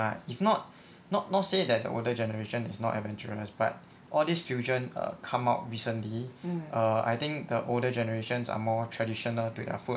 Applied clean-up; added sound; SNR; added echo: none; none; none; none.